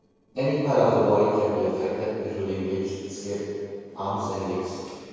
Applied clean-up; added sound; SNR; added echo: neural separator model SepFormer DNS4.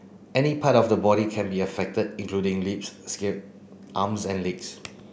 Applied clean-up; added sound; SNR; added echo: none; none; none; none.